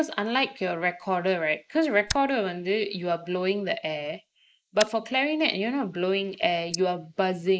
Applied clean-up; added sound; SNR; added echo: neural mask model Resemble Enhance denoiser.